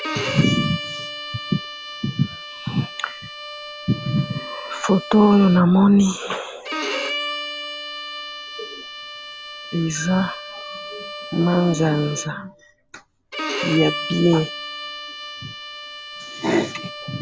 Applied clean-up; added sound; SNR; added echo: none; Bowed string instrument; 9 dB; none.